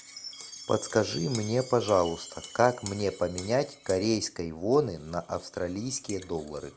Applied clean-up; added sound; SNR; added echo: none; Chime; 19 dB; none.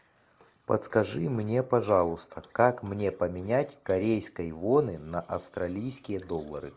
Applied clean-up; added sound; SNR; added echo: neural mask model Resemble Enhance denoiser.